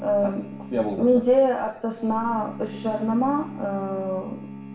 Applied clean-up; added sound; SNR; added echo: none; Bowed string instrument; 14 dB; reverberation time 0.8 s.